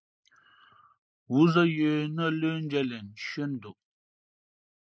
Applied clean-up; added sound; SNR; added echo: neural mask model Resemble Enhance denoiser.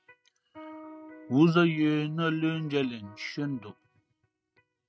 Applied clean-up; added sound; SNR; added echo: neural mask model RNNoise.